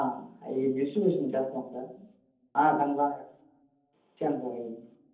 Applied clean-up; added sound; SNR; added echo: none; none; none; reverberation time 0.7 s.